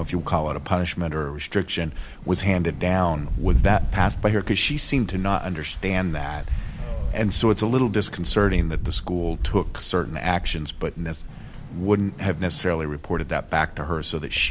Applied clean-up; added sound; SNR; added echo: none; Rain; 5 dB; none.